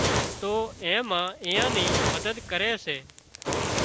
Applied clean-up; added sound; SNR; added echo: none; Fire; 0 dB; none.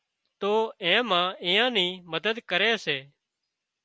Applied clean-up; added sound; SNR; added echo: none; none; none; none.